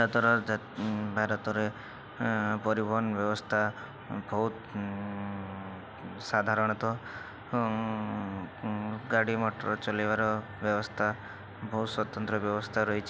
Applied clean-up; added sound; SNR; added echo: none; none; none; none.